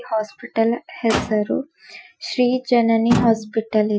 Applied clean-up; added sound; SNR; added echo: classical method Wiener filter.